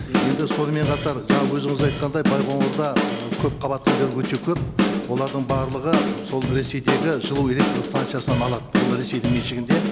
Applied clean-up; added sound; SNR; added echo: none; Drum / Drum kit; -1 dB; none.